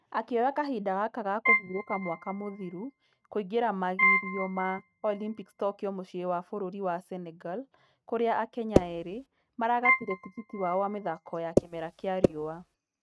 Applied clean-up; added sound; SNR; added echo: neural mask model RNNoise.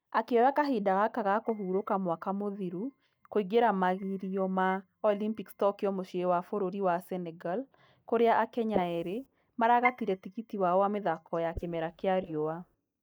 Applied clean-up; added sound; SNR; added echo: neural mask model DeepFilterNet 3.